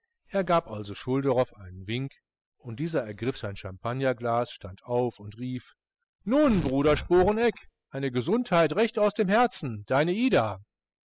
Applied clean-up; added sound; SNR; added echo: classical method spectral subtraction.